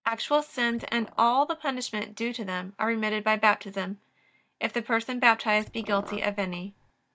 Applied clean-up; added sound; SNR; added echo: neural mask model DeepFilterNet 3.